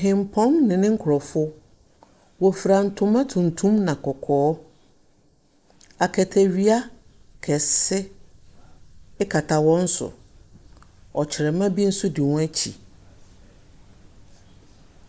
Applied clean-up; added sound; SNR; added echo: none; none; none; none.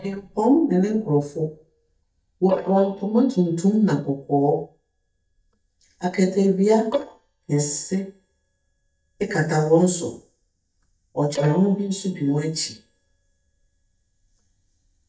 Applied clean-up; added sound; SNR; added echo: neural mask model DeepFilterNet 3.